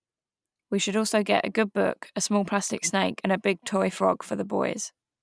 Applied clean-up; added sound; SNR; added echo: none; none; none; none.